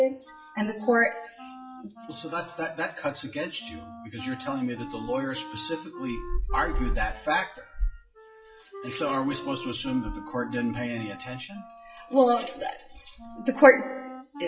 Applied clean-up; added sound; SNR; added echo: classical method WPE with log-MMSE.